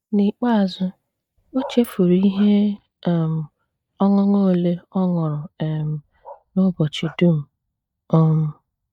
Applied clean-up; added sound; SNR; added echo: neural mask model DeepFilterNet 3.